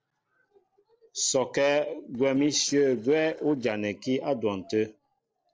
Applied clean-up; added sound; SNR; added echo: neural separator model SepFormer DNS4.